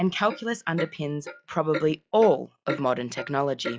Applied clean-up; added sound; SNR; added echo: classical method log-MMSE.